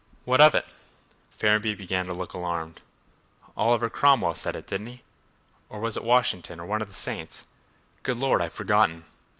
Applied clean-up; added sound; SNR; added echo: none; none; none; none.